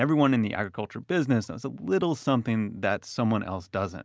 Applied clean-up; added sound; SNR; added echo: none; none; none; none.